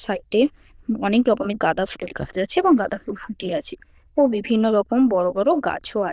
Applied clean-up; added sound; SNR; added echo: neural diffusion model UNIVERSE++.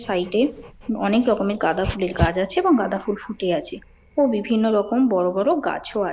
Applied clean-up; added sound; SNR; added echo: none; Dog; 13 dB; none.